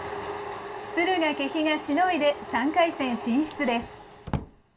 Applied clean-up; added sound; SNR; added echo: none; Drawer open or close; 11 dB; reverberation time 0.2 s.